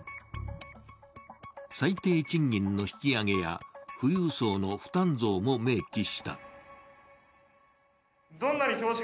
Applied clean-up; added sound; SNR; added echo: none; none; none; none.